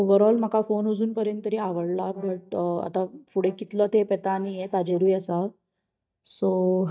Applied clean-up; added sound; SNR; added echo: neural mask model DeepFilterNet 3.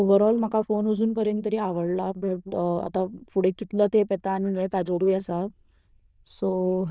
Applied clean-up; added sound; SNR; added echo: neural diffusion model UNIVERSE++.